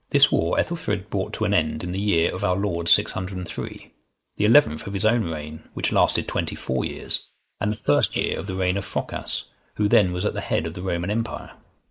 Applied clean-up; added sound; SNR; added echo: neural mask model Resemble Enhance denoiser.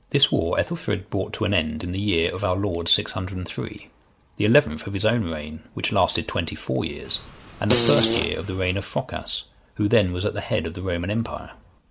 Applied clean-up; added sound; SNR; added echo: none; Fart; 3 dB; none.